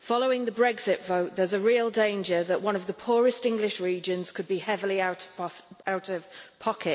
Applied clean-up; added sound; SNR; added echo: none; none; none; none.